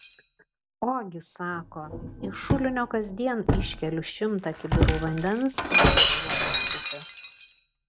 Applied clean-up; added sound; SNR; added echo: none; Shatter; -3 dB; none.